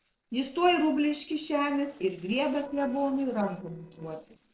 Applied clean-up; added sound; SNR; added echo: neural separator model SepFormer DNS4.